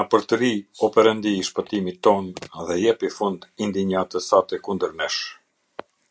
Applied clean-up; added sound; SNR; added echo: none; none; none; none.